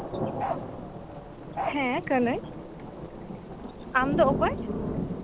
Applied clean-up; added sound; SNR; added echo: none; Bark + Thunder / Rain; 2 dB; none.